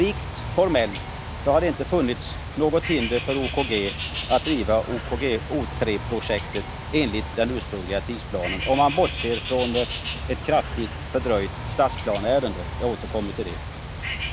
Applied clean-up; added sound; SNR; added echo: none; Bird; 5 dB; none.